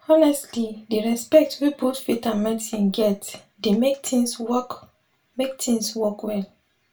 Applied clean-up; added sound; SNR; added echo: none; none; none; reverberation time 0.2 s.